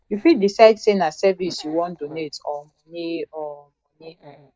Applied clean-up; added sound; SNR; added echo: neural mask model DeepFilterNet 3.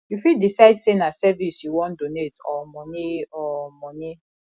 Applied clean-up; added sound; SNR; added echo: none; none; none; none.